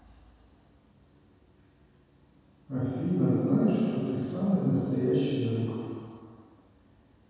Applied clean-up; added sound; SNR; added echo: none; none; none; reverberation time 2.1 s.